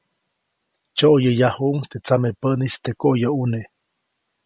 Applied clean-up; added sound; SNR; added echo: none; none; none; none.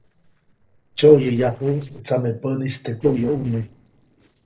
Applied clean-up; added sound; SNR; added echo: neural separator model SepFormer DNS4.